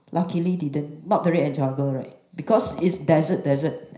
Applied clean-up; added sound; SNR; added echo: none; none; none; reverberation time 0.5 s.